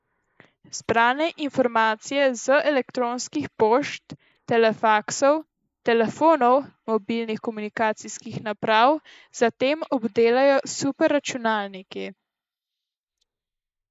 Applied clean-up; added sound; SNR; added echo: neural mask model Resemble Enhance denoiser.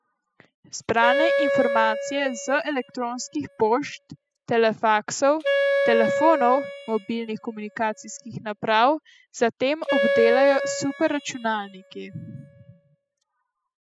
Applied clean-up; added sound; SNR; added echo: classical method spectral subtraction.